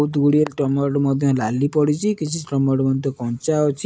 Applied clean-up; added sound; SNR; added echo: none; none; none; none.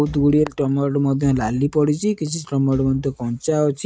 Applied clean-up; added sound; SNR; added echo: neural mask model RNNoise.